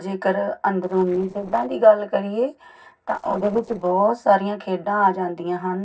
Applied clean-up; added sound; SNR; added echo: neural separator model SepFormer DNS4.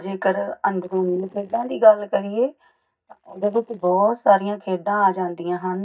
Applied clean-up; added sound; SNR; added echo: neural mask model DeepFilterNet 3.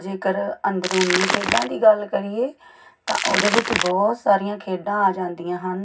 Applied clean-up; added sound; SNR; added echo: none; Crackle; 1 dB; reverberation time 0.4 s.